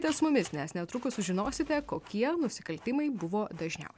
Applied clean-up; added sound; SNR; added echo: none; Printer + Boom; 20 dB; none.